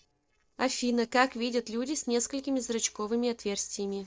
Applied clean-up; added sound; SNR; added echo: neural separator model SepFormer DNS4.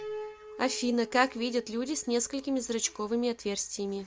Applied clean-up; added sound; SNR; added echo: none; Piano; 15 dB; none.